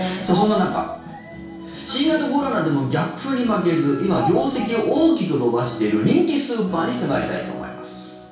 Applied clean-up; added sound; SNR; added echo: none; Bird vocalization, bird call, bird song; 13 dB; reverberation time 0.6 s.